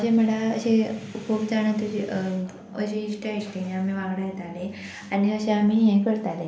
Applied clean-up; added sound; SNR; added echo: none; none; none; none.